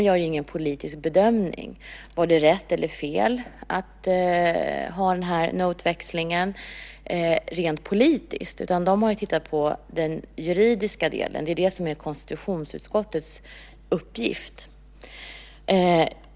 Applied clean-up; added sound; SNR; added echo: none; none; none; none.